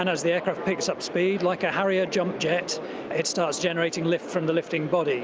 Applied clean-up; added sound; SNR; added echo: none; none; none; none.